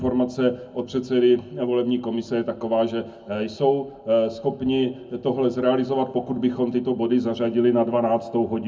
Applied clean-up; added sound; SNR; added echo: none; none; none; reverberation time 0.3 s.